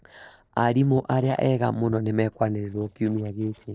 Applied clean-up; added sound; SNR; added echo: neural separator model SepFormer DNS4.